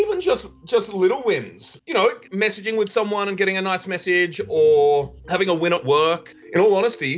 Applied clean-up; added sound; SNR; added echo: none; none; none; none.